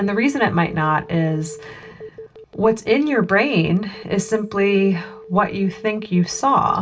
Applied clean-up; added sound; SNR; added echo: none; Telephone; 18 dB; reverberation time 0.2 s.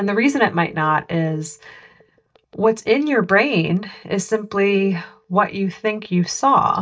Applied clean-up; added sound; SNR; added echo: neural mask model DeepFilterNet 3.